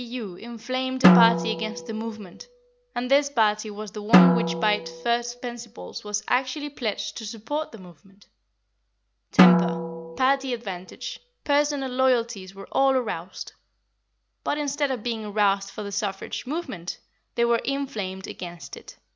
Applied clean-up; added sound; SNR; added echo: none; Drum; -4 dB; none.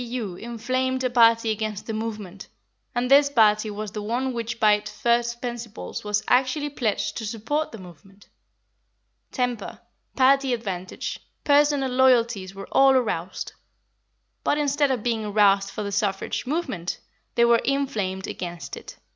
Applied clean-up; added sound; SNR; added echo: none; none; none; none.